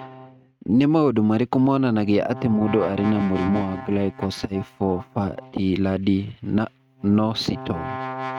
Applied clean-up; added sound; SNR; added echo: neural mask model RNNoise.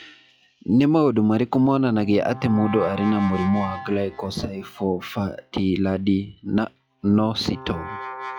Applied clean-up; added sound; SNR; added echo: classical method log-MMSE.